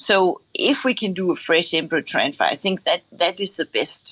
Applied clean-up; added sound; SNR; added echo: none; none; none; none.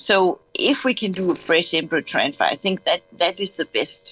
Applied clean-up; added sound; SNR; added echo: neural separator model SepFormer DNS4.